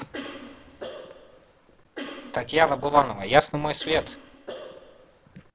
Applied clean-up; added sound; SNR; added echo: neural separator model SepFormer DNS4.